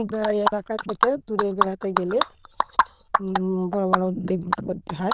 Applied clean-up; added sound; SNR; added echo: neural diffusion model UNIVERSE++.